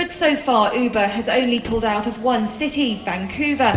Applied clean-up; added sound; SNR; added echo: none; Motor vehicle (road); 16 dB; reverberation time 1.8 s.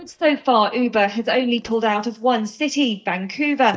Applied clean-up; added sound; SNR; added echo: neural mask model DeepFilterNet 3.